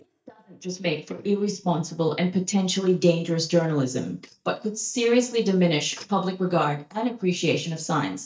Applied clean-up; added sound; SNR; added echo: neural mask model DeepFilterNet 3.